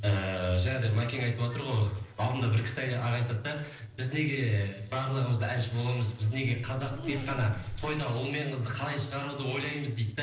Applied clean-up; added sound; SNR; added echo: neural separator model SepFormer DNS4.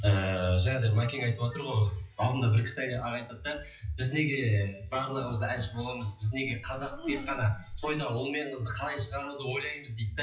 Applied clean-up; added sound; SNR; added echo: classical method WPE with log-MMSE.